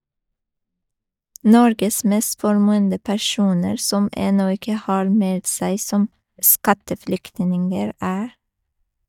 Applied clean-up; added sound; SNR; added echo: neural mask model DeepFilterNet 3.